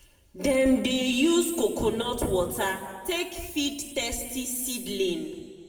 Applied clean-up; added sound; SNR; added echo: none; none; none; reverberation time 1.5 s.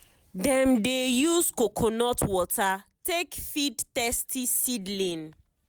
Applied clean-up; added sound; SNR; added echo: none; none; none; none.